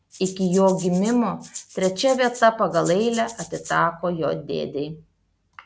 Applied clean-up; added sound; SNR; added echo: none; Rattle (instrument); 17 dB; none.